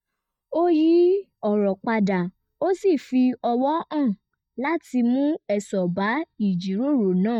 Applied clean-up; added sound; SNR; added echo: neural mask model DeepFilterNet 3.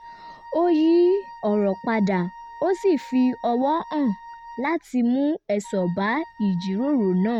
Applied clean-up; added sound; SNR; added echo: none; Wind instrument, woodwind instrument; 20 dB; none.